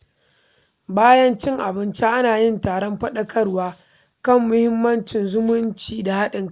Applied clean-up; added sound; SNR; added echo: none; none; none; none.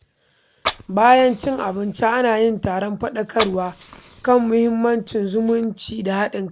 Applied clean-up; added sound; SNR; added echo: none; Fire; 13 dB; none.